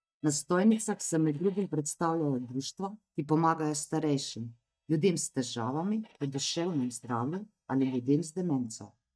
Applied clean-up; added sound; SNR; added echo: neural mask model DeepFilterNet 3.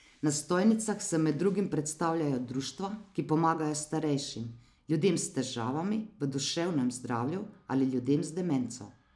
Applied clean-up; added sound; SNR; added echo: none; none; none; none.